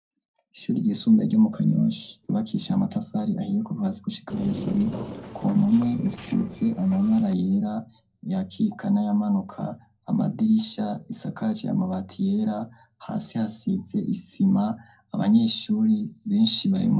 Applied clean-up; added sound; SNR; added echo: neural separator model SepFormer DNS4.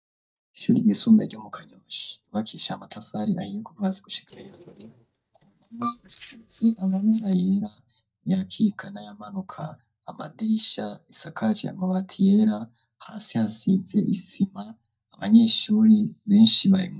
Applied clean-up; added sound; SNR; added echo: neural mask model DeepFilterNet 3.